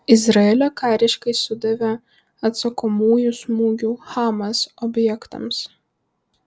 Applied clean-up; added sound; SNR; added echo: none; none; none; none.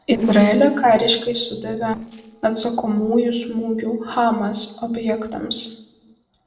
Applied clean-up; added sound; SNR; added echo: neural separator model SepFormer DNS4.